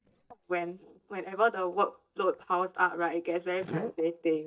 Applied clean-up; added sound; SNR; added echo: neural mask model DeepFilterNet 3.